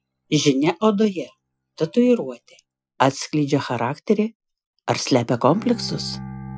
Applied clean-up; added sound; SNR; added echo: classical method Wiener filter.